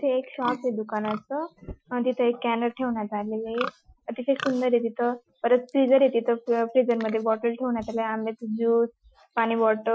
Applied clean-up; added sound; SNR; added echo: classical method Wiener filter.